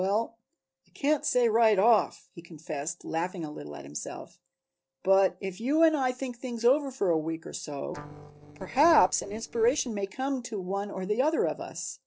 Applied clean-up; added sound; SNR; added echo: neural separator model SepFormer DNS4.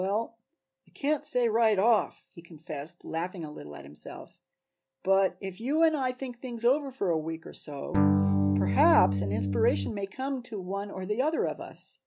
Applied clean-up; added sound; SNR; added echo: none; Electric guitar / Strum; -4 dB; none.